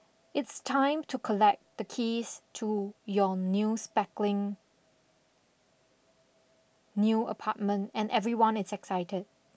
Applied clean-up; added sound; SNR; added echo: none; none; none; none.